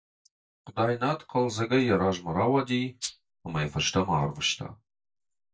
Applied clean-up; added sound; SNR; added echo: neural mask model DeepFilterNet 3.